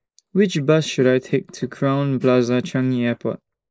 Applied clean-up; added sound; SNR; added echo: neural mask model Resemble Enhance denoiser.